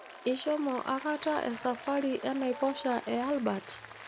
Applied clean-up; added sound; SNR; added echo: none; Applause; 14 dB; none.